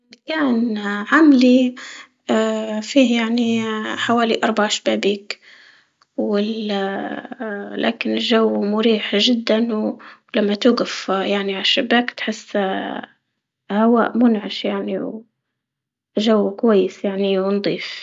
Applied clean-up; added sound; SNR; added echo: none; none; none; none.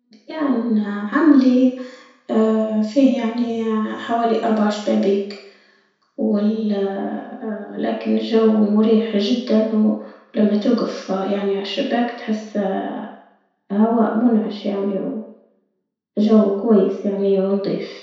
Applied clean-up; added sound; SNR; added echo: none; none; none; reverberation time 0.7 s.